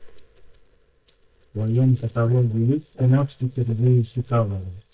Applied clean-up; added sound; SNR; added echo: neural mask model DeepFilterNet 3.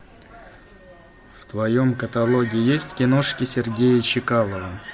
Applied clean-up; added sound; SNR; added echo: none; none; none; none.